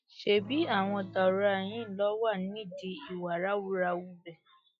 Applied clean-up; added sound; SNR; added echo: classical method log-MMSE.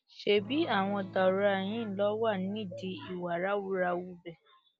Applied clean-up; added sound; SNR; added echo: none; Electric guitar / Strum; 18 dB; none.